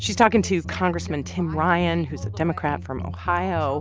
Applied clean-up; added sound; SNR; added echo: none; none; none; none.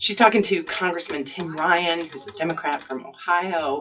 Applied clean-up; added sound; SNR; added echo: classical method WPE with log-MMSE.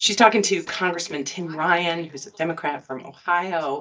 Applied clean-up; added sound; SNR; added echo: neural mask model DeepFilterNet 3.